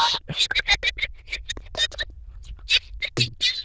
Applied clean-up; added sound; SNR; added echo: neural diffusion model UNIVERSE++.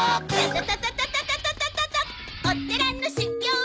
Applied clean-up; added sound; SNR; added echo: none; Wind + Glass; 13 dB; none.